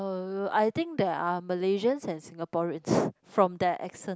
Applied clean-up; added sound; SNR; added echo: none; none; none; none.